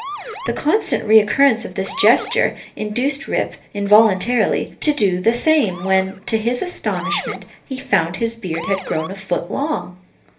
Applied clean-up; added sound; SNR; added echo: none; Motor vehicle (road) / Siren; 16 dB; reverberation time 0.3 s.